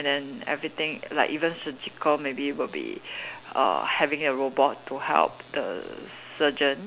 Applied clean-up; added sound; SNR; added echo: none; none; none; none.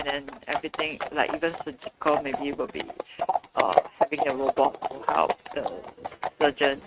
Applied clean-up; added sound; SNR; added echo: neural mask model RNNoise.